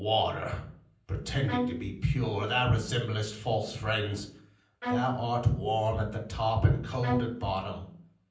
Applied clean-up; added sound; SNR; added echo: none; Bowed string instrument; 6 dB; reverberation time 0.6 s.